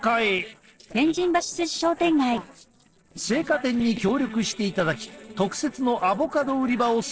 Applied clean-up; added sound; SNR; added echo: neural separator model SepFormer DNS4.